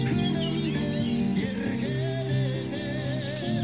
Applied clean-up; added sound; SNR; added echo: none; Gull, seagull; 17 dB; reverberation time 0.5 s.